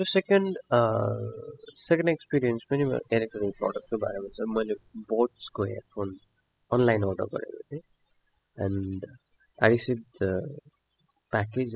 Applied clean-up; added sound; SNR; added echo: classical method spectral subtraction.